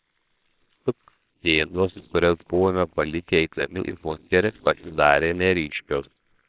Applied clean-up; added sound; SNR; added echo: neural separator model SepFormer WHAMR!.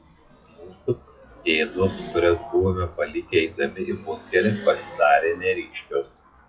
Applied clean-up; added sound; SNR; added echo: classical method WPE with log-MMSE.